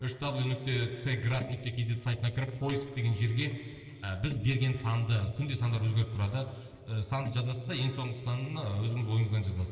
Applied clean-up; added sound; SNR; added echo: neural separator model SepFormer DNS4.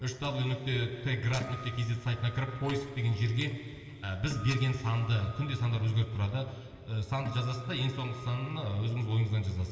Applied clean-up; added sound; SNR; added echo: none; Acoustic guitar; 18 dB; reverberation time 2.9 s.